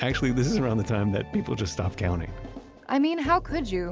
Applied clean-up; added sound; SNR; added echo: none; none; none; none.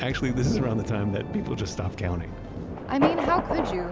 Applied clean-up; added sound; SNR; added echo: none; Thunder; 3 dB; none.